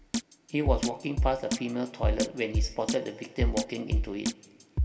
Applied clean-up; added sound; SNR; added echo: none; Drum kit; -2 dB; reverberation time 1.7 s.